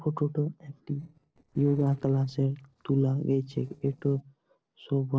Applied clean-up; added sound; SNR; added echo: neural separator model SepFormer DNS4.